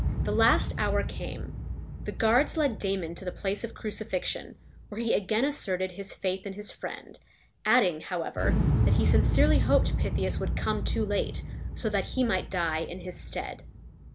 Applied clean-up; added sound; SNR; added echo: none; Explosion; 1 dB; none.